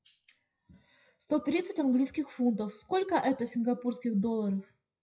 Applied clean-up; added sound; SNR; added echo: classical method WPE with log-MMSE.